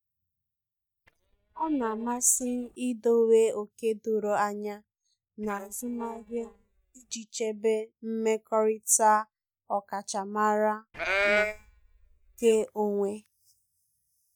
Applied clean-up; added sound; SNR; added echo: neural mask model DeepFilterNet 3.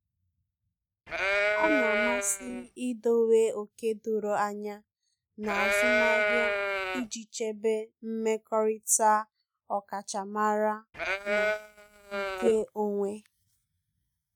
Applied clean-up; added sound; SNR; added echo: neural mask model RNNoise.